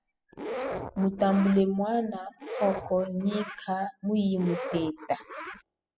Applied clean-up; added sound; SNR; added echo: classical method spectral subtraction.